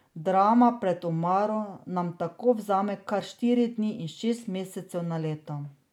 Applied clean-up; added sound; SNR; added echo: none; none; none; none.